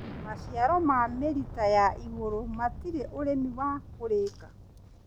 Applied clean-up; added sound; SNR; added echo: none; Explosion; 12 dB; none.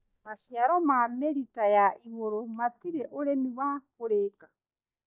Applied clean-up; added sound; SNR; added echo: neural mask model DeepFilterNet 3.